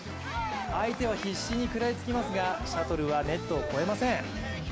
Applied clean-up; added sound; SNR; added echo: none; none; none; none.